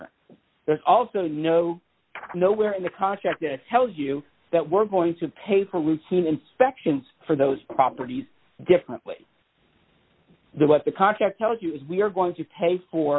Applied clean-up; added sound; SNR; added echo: none; none; none; none.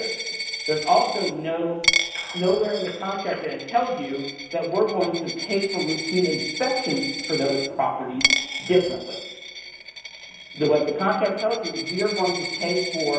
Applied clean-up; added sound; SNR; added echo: none; Coin (dropping); 5 dB; reverberation time 0.9 s.